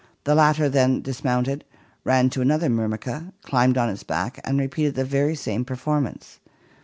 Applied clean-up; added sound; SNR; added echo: none; none; none; none.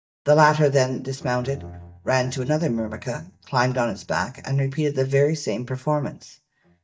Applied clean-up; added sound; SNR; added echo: neural mask model DeepFilterNet 3.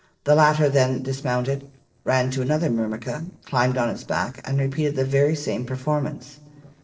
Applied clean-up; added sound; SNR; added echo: neural separator model SepFormer DNS4.